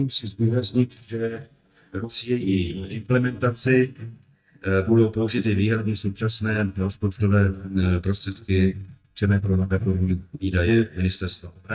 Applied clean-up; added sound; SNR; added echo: neural mask model DeepFilterNet 3.